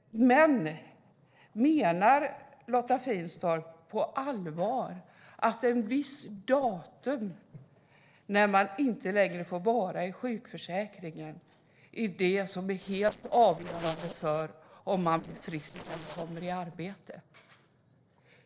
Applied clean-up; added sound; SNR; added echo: neural separator model SepFormer DNS4.